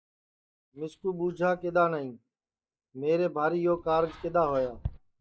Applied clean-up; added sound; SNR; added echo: neural mask model DeepFilterNet 3.